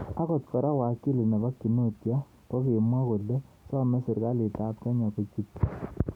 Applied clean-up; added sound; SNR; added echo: none; none; none; none.